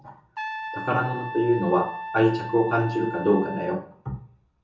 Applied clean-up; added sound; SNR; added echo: none; Trumpet; 9 dB; reverberation time 1.0 s.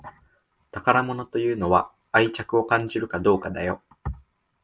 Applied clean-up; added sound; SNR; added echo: none; none; none; none.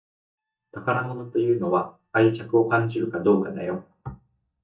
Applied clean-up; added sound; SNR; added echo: neural mask model DeepFilterNet 3.